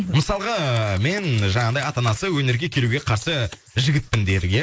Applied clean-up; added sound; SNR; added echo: neural mask model Resemble Enhance denoiser.